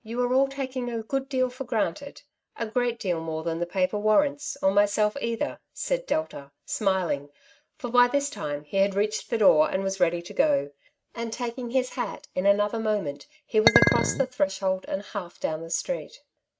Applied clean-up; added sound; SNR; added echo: neural mask model RNNoise.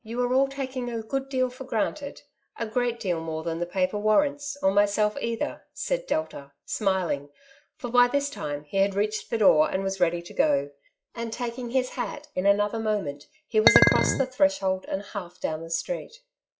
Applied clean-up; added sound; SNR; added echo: classical method log-MMSE.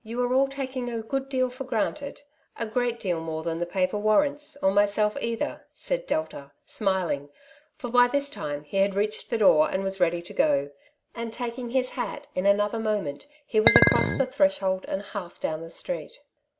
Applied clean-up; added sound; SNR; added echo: none; Chink, clink; -3 dB; none.